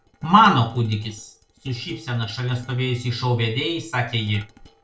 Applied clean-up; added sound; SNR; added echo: neural separator model SepFormer DNS4.